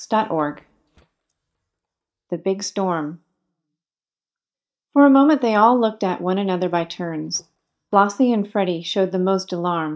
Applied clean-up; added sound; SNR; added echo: neural mask model DeepFilterNet 3.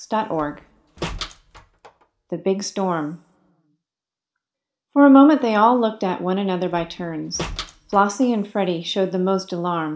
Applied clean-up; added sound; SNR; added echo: none; Slam; 17 dB; reverberation time 0.5 s.